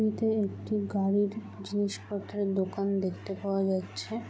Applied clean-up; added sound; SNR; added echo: none; none; none; none.